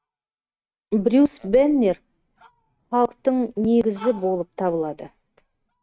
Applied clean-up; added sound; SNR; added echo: neural mask model RNNoise.